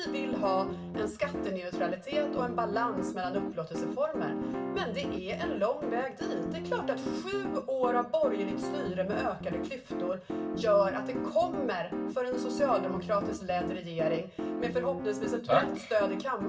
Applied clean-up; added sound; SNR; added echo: none; Piano; 3 dB; reverberation time 0.2 s.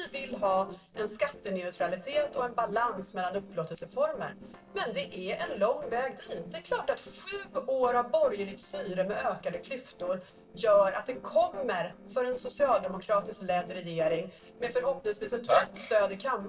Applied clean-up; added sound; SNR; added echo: neural separator model SepFormer DNS4.